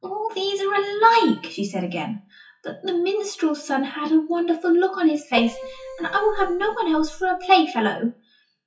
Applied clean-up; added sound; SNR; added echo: classical method WPE with log-MMSE.